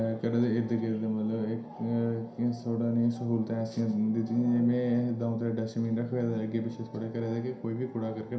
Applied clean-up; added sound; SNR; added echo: none; none; none; reverberation time 0.5 s.